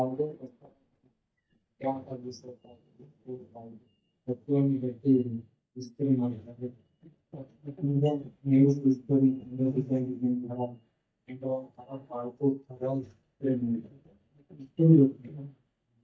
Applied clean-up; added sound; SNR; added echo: neural mask model DeepFilterNet 3.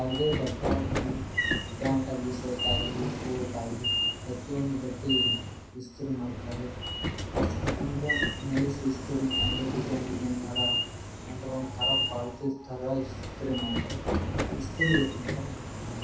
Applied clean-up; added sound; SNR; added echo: none; Sliding door / Train; -1 dB; reverberation time 0.7 s.